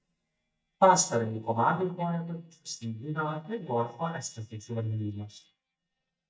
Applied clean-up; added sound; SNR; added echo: neural mask model DeepFilterNet 3.